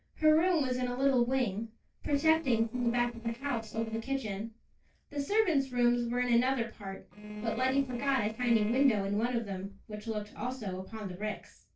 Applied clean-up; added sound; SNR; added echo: neural separator model SepFormer DNS4.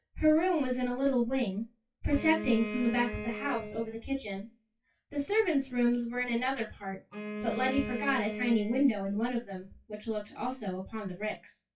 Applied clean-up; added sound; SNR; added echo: classical method WPE with log-MMSE.